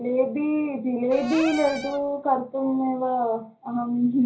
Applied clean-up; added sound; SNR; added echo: none; Cupboard open or close / Door; 12 dB; reverberation time 0.5 s.